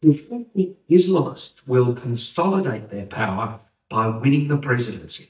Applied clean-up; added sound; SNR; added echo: neural mask model DeepFilterNet 3.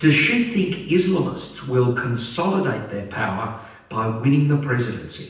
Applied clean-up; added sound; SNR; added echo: neural separator model SepFormer DNS4.